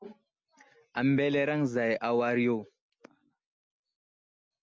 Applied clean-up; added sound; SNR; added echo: none; none; none; none.